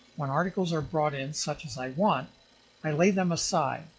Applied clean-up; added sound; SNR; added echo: classical method log-MMSE.